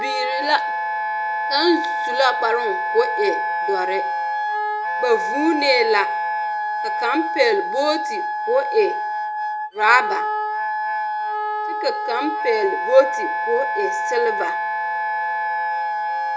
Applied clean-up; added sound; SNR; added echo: none; Wind instrument, woodwind instrument; 0 dB; reverberation time 0.2 s.